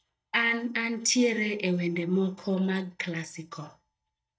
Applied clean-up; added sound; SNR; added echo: neural mask model DeepFilterNet 3.